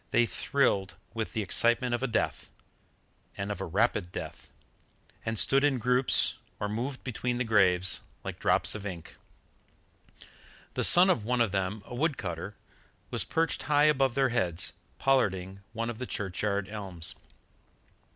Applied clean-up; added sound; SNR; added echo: none; none; none; none.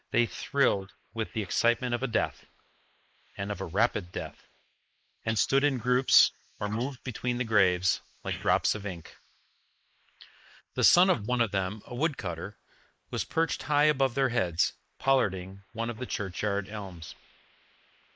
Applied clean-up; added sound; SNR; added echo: neural mask model Resemble Enhance denoiser.